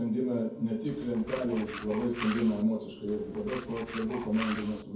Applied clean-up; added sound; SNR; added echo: none; Tools; 11 dB; reverberation time 0.6 s.